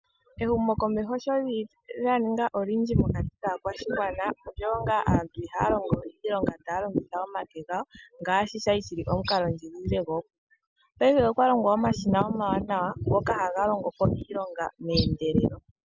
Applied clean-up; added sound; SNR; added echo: none; none; none; none.